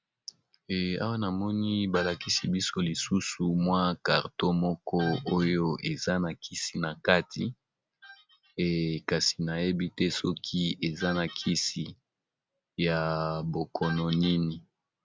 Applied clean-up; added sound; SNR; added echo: none; none; none; none.